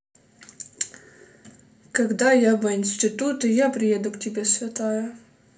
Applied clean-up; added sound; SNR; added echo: none; none; none; reverberation time 0.3 s.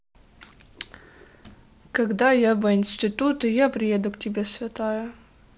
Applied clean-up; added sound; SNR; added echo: none; none; none; none.